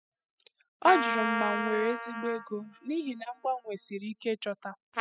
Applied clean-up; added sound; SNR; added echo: classical method spectral subtraction.